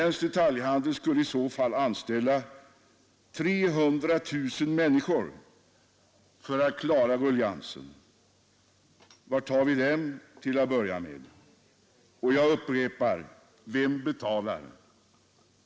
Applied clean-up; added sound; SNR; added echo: none; none; none; none.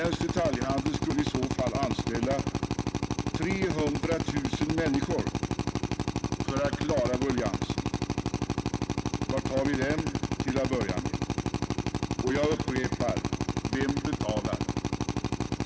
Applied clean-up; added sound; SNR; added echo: none; Drill; -3 dB; none.